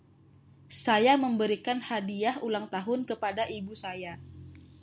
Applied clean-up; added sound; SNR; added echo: none; none; none; none.